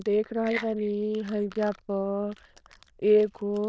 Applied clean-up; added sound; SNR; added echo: neural diffusion model UNIVERSE++.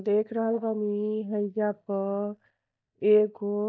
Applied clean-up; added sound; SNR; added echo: neural mask model DeepFilterNet 3.